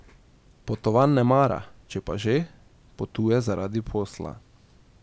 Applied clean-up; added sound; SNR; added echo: none; none; none; none.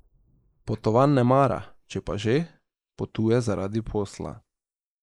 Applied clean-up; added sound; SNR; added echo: neural mask model Resemble Enhance denoiser.